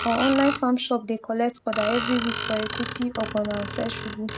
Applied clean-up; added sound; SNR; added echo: none; Screech; 7 dB; none.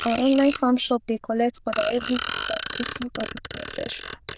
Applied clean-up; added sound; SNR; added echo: neural diffusion model UNIVERSE++.